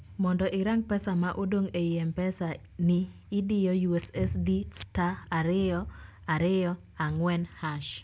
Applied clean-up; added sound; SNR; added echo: none; none; none; none.